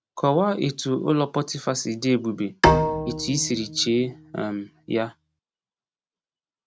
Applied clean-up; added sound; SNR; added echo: none; Bowed string instrument; 0 dB; none.